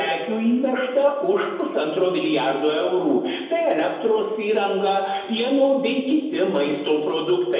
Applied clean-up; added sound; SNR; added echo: none; none; none; reverberation time 1.0 s.